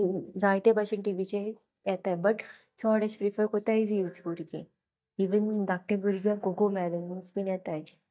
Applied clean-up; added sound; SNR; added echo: neural mask model DeepFilterNet 3.